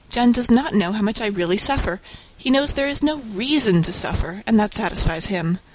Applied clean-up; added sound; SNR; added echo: none; none; none; none.